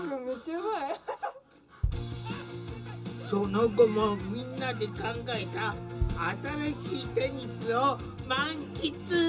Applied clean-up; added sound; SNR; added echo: none; Bass drum; 8 dB; reverberation time 0.2 s.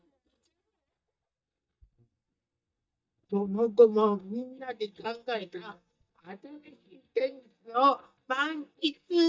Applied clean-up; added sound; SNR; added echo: neural mask model DeepFilterNet 3.